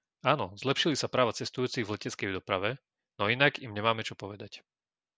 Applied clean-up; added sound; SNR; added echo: none; none; none; none.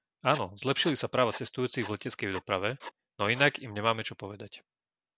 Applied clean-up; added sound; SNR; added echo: none; Writing; 16 dB; none.